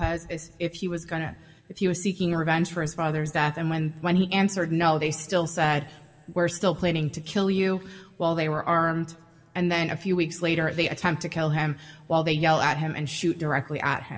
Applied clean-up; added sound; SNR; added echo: none; none; none; reverberation time 0.6 s.